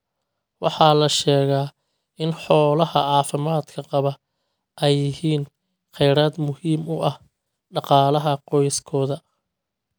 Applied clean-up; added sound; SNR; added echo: none; none; none; none.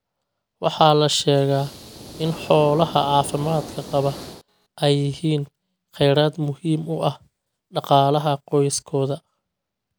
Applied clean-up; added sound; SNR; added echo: none; Hiss; 15 dB; none.